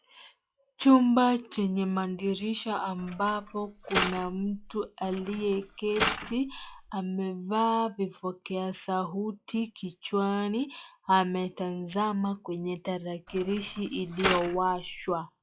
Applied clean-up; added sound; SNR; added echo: classical method log-MMSE.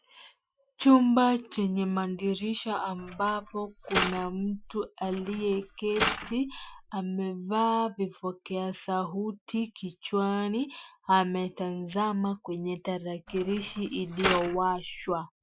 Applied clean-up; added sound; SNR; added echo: classical method Wiener filter.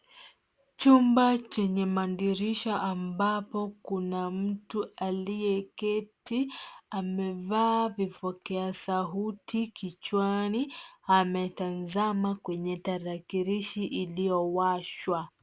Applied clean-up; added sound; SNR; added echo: none; none; none; none.